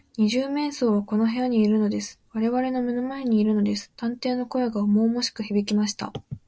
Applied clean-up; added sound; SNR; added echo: none; none; none; none.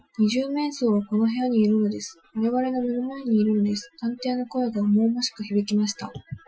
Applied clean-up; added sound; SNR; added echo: classical method Wiener filter.